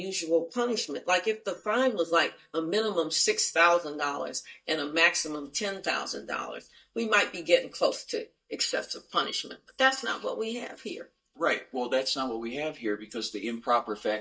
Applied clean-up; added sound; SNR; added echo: neural mask model DeepFilterNet 3.